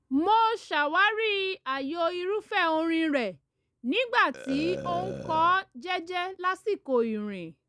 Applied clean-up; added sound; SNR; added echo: none; Burping, eructation; 13 dB; none.